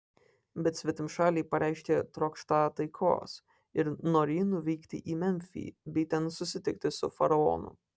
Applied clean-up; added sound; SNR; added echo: none; none; none; none.